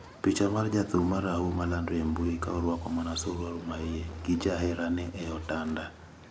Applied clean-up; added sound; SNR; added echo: none; Fire; 19 dB; none.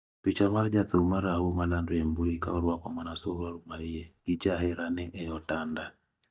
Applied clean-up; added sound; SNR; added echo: neural mask model DeepFilterNet 3.